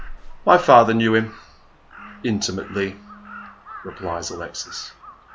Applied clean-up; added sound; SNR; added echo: none; Crow + Telephone; 18 dB; none.